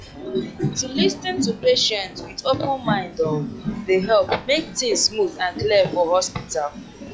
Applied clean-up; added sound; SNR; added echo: classical method log-MMSE.